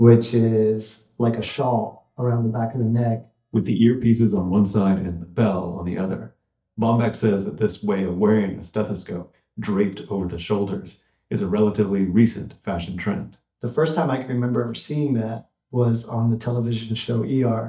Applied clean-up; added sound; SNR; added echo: neural mask model DeepFilterNet 3.